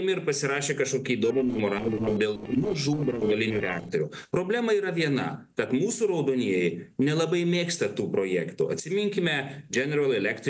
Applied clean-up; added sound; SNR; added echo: neural separator model SepFormer DNS4.